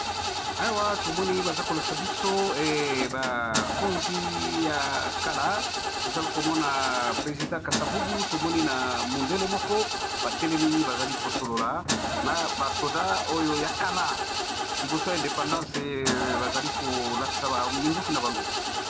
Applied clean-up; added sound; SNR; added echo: none; Engine starting / Car; 0 dB; none.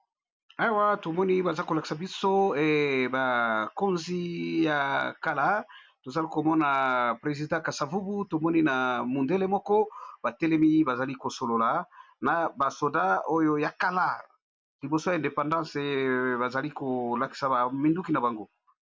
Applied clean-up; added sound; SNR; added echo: none; none; none; none.